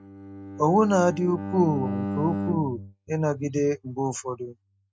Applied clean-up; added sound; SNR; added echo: neural mask model RNNoise.